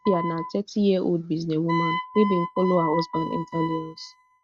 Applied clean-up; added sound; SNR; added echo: neural mask model RNNoise.